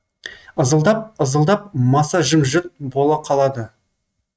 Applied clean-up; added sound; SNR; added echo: neural mask model RNNoise.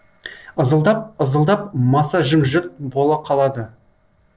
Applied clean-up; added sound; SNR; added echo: neural separator model SepFormer DNS4.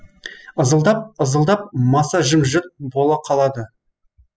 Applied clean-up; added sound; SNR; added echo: classical method spectral subtraction.